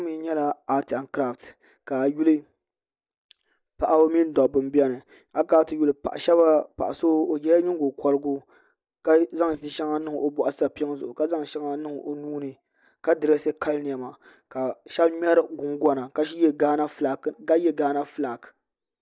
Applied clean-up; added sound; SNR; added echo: neural mask model DeepFilterNet 3.